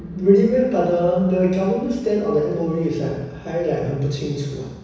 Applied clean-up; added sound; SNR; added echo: none; none; none; reverberation time 1.1 s.